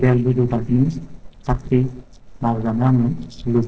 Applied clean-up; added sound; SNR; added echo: neural separator model SepFormer DNS4.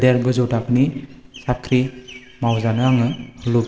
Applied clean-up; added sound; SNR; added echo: none; none; none; none.